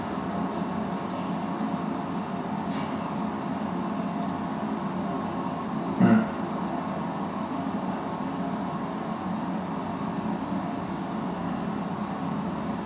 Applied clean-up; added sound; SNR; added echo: none; none; none; reverberation time 0.7 s.